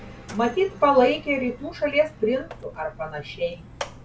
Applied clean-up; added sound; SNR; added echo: none; Mechanisms; 17 dB; none.